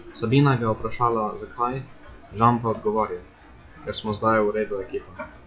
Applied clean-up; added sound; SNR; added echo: classical method WPE with log-MMSE.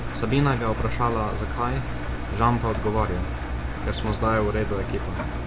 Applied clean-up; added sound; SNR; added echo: none; Engine; 2 dB; reverberation time 0.3 s.